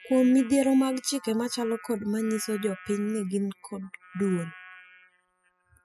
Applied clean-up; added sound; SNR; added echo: classical method spectral subtraction.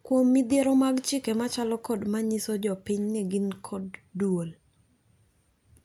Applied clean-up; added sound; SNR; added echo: none; none; none; none.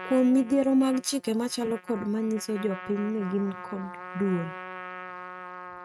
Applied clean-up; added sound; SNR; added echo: neural mask model RNNoise.